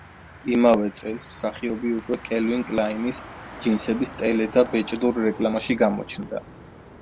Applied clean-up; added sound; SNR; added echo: none; Motor vehicle (road); 17 dB; none.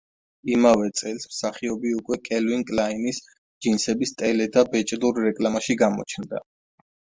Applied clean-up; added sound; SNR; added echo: none; none; none; none.